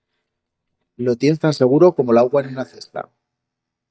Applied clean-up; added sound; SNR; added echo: neural mask model DeepFilterNet 3.